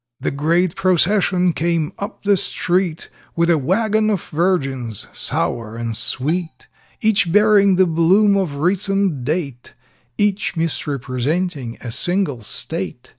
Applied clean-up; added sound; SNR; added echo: neural mask model DeepFilterNet 3.